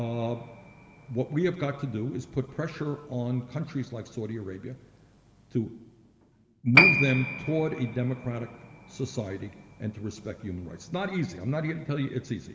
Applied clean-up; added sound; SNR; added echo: none; Piano; 2 dB; reverberation time 2.4 s.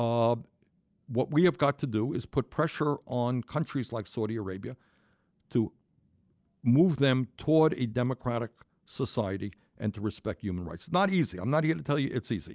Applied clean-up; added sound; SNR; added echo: none; none; none; none.